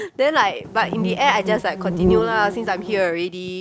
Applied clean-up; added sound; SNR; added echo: none; Insect; 3 dB; none.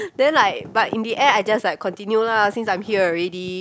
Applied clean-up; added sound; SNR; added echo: none; none; none; none.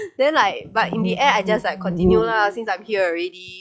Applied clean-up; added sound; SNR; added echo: classical method log-MMSE.